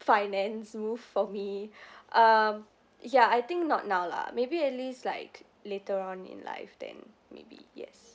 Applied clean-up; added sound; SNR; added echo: none; none; none; none.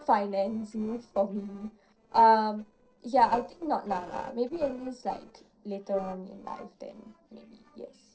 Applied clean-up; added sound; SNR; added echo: neural separator model SepFormer DNS4.